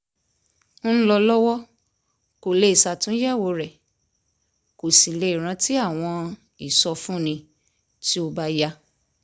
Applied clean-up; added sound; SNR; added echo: none; none; none; none.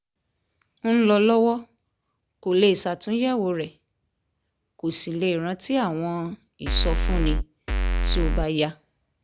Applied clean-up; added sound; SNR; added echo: none; Bass drum / Keyboard (musical); -2 dB; none.